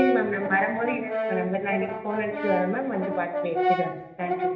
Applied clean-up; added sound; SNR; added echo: none; Brass instrument; 1 dB; reverberation time 0.8 s.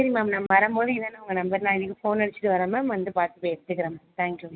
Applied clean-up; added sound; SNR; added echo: none; none; none; none.